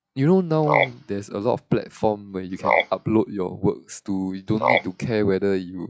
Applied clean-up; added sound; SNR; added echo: classical method log-MMSE.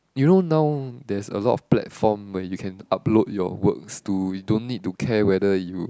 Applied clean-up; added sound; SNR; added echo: none; none; none; none.